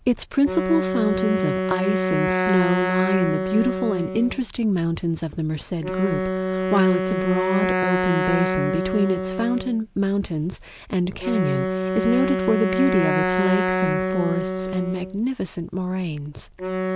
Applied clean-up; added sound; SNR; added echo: none; Wind instrument, woodwind instrument; 1 dB; none.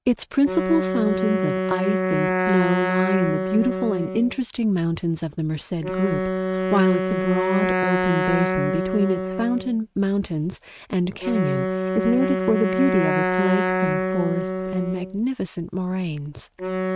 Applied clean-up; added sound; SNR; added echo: neural mask model RNNoise.